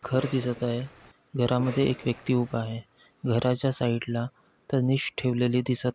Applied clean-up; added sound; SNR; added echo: none; Cough; 17 dB; none.